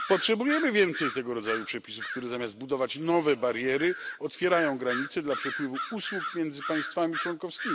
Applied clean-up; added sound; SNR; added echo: none; Bird vocalization, bird call, bird song; 8 dB; none.